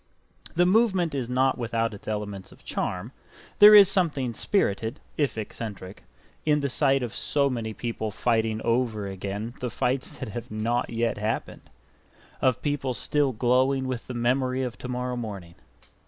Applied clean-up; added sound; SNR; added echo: none; none; none; none.